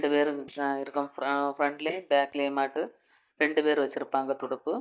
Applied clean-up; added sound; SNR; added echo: neural mask model DeepFilterNet 3.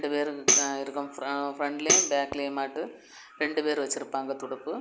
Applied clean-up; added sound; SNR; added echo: none; Tambourine; -2 dB; none.